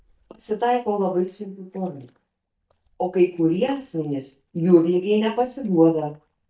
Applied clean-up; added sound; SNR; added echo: neural mask model DeepFilterNet 3.